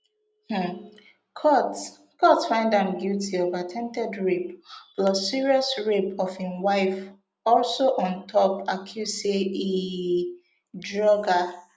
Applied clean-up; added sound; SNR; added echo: none; none; none; none.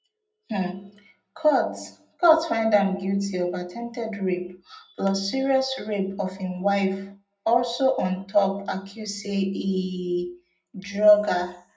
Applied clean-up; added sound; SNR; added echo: none; none; none; reverberation time 0.3 s.